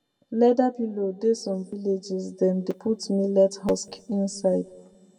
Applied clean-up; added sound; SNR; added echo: none; none; none; reverberation time 1.4 s.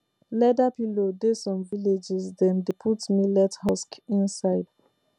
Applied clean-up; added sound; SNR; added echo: none; none; none; none.